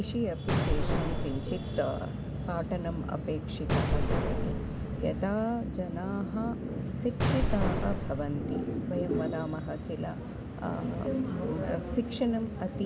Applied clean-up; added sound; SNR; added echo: none; Explosion; 1 dB; none.